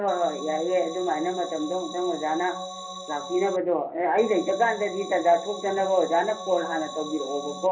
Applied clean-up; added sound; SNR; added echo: none; Organ; 11 dB; reverberation time 0.3 s.